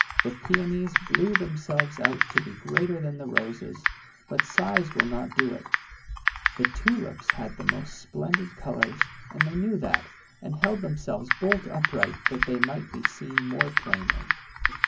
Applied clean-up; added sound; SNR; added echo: none; Typing; -2 dB; reverberation time 0.3 s.